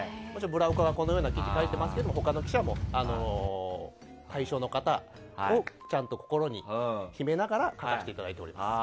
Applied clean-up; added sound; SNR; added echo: none; Boat, Water vehicle; 2 dB; none.